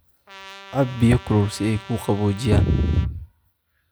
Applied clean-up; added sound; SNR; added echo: none; Trumpet; 20 dB; none.